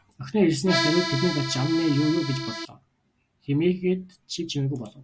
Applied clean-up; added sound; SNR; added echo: none; Accordion; 3 dB; none.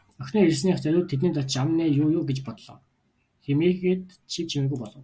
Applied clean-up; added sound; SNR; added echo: none; none; none; none.